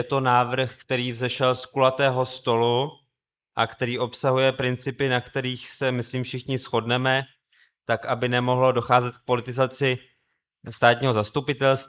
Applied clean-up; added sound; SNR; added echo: neural mask model Resemble Enhance denoiser.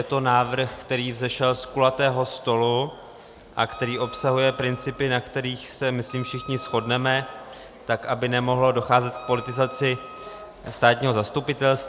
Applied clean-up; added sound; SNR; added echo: none; Wind instrument, woodwind instrument; 18 dB; none.